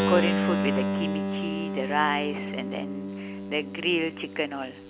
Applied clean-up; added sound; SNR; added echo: none; Keyboard (musical); 0 dB; none.